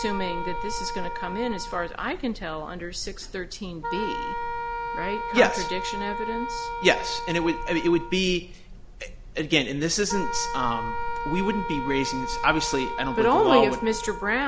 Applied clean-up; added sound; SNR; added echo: none; Wind instrument, woodwind instrument; 7 dB; none.